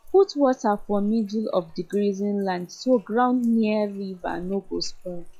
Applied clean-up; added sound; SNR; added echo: classical method log-MMSE.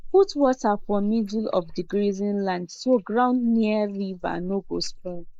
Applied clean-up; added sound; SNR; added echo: neural mask model Resemble Enhance denoiser.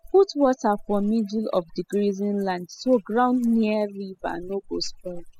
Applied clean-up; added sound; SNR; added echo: classical method spectral subtraction.